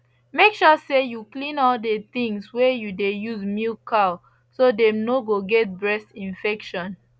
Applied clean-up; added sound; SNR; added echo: none; none; none; none.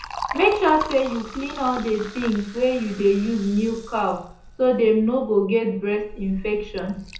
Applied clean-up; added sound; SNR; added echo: none; Liquid; 14 dB; reverberation time 0.5 s.